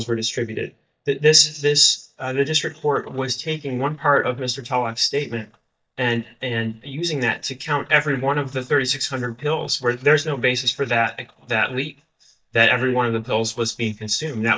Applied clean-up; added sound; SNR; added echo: neural mask model DeepFilterNet 3.